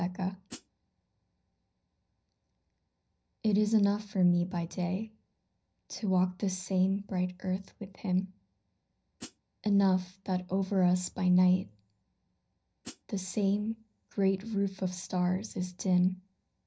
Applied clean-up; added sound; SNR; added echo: none; Hi-hat; 16 dB; reverberation time 0.5 s.